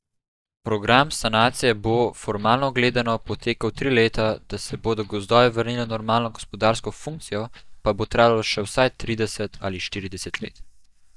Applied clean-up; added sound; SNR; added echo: neural mask model DeepFilterNet 3.